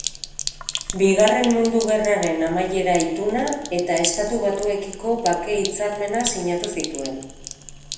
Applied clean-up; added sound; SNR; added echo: none; Sink (filling or washing); 11 dB; reverberation time 0.8 s.